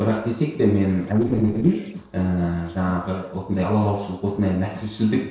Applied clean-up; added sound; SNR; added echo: neural separator model SepFormer DNS4.